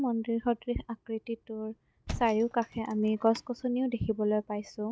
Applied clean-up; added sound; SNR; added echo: none; Thump, thud; 13 dB; none.